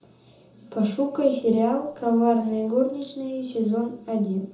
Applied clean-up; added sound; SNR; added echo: none; none; none; reverberation time 0.5 s.